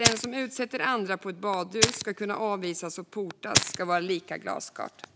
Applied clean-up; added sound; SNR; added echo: none; Fire; 1 dB; none.